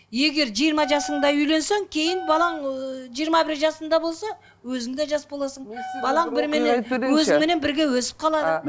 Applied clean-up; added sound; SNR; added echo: none; Wind instrument, woodwind instrument; 12 dB; none.